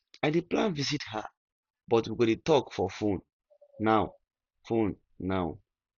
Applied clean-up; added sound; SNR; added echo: none; none; none; none.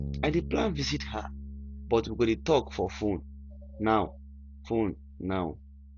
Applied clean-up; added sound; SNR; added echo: none; Bass guitar; 10 dB; none.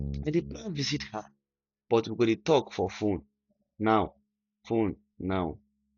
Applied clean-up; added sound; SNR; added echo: neural mask model DeepFilterNet 3.